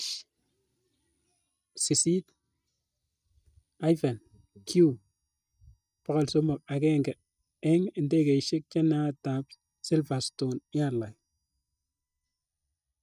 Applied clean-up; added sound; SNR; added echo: neural mask model DeepFilterNet 3.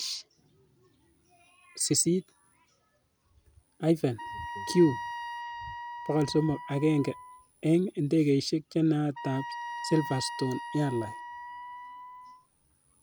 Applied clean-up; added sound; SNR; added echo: none; Wind instrument, woodwind instrument; 10 dB; none.